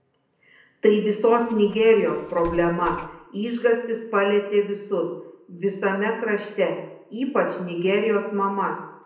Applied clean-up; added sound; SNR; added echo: none; Bus; 19 dB; reverberation time 0.7 s.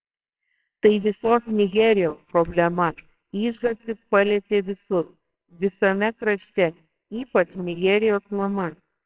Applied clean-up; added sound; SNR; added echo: neural separator model SepFormer WHAMR!.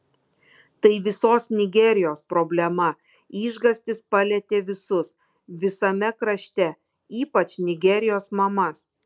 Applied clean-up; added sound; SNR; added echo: none; none; none; none.